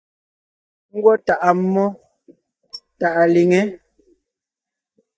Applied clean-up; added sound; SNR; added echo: neural mask model DeepFilterNet 3.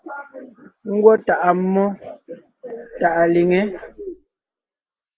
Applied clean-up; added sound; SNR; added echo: neural mask model Resemble Enhance denoiser.